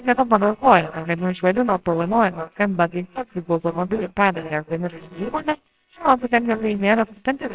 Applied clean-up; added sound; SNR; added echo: neural separator model SepFormer WHAMR!.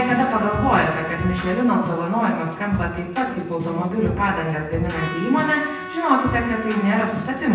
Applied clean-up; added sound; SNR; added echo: none; Trumpet; 14 dB; reverberation time 0.9 s.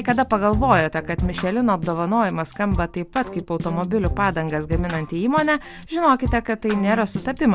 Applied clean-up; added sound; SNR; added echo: none; none; none; none.